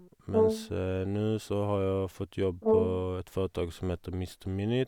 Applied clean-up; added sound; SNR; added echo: none; Brass instrument; 1 dB; none.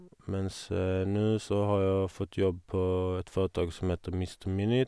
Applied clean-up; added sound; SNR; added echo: none; none; none; none.